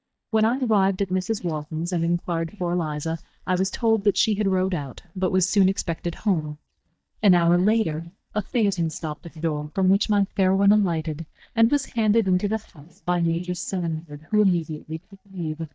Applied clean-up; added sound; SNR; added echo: neural mask model DeepFilterNet 3.